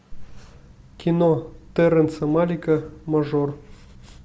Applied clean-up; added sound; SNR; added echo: none; none; none; none.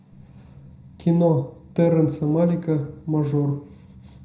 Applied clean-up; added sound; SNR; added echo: none; none; none; reverberation time 0.5 s.